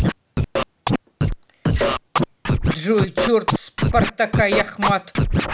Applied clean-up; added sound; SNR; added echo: none; Scratching (performance technique); -3 dB; none.